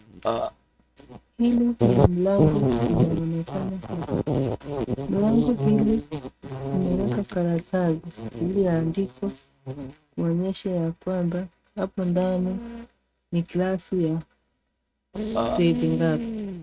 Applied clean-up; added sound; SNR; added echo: neural mask model RNNoise.